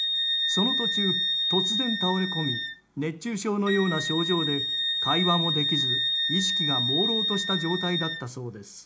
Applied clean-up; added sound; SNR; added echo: none; Wind instrument, woodwind instrument; -1 dB; reverberation time 0.4 s.